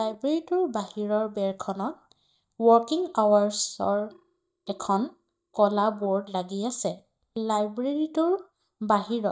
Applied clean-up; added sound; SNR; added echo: neural mask model DeepFilterNet 3.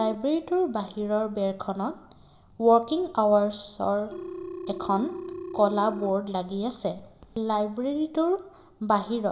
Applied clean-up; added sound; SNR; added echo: none; Telephone; 16 dB; reverberation time 0.9 s.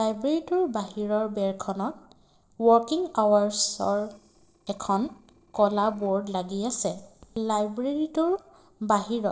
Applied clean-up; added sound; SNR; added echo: neural separator model SepFormer DNS4.